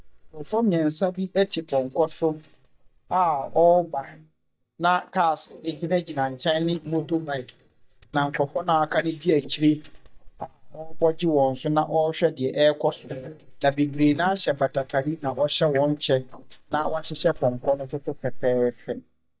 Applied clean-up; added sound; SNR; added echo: neural mask model DeepFilterNet 3.